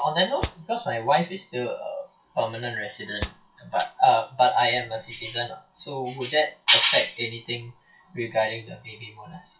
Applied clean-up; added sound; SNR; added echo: classical method WPE with log-MMSE.